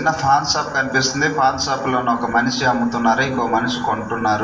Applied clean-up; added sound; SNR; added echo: none; none; none; reverberation time 0.6 s.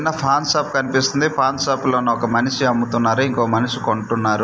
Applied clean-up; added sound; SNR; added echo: none; none; none; none.